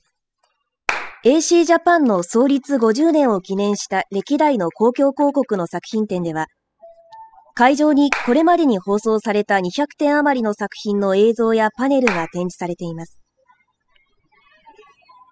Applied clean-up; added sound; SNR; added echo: classical method spectral subtraction.